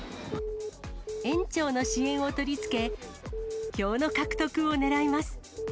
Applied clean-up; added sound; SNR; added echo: none; Alarm / Keyboard (musical); 8 dB; none.